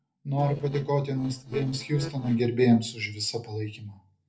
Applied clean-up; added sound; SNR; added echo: neural separator model SepFormer DNS4.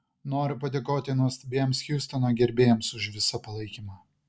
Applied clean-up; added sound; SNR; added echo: none; none; none; none.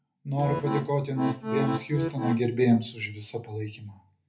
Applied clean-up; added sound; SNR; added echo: none; Accordion; 3 dB; reverberation time 0.3 s.